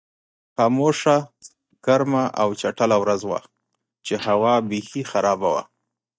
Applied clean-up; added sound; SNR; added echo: neural mask model DeepFilterNet 3.